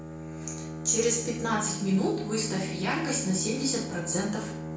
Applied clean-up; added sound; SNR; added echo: none; Bowed string instrument; 7 dB; reverberation time 0.6 s.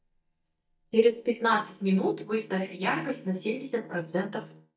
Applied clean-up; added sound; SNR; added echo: neural mask model DeepFilterNet 3.